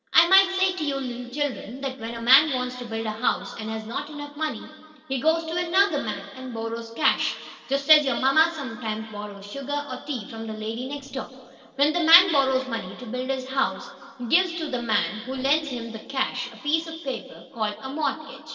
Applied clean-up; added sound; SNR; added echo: neural separator model SepFormer DNS4.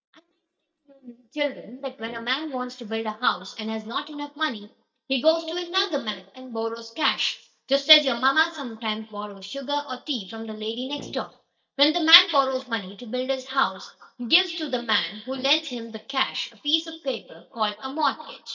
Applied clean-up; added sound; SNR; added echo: neural mask model DeepFilterNet 3.